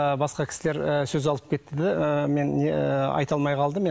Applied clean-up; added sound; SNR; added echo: none; none; none; none.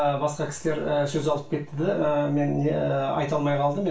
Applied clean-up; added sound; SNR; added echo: none; none; none; reverberation time 0.3 s.